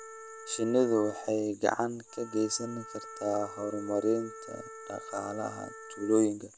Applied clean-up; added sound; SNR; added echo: none; Wind instrument, woodwind instrument; 15 dB; none.